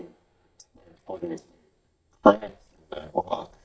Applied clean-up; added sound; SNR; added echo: neural mask model DeepFilterNet 3.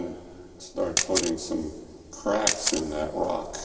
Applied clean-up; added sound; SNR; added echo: none; Camera; 1 dB; reverberation time 2.2 s.